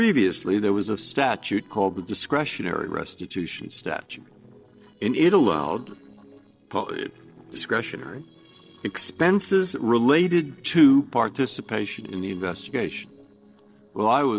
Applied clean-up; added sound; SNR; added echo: neural separator model SepFormer DNS4.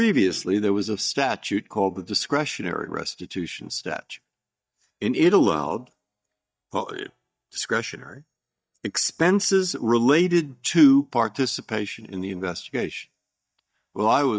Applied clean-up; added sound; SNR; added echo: neural mask model DeepFilterNet 3.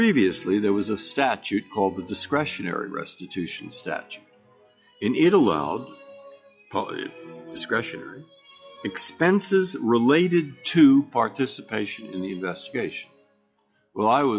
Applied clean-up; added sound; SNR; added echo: classical method log-MMSE.